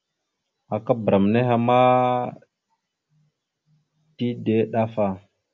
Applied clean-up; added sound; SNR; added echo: none; none; none; none.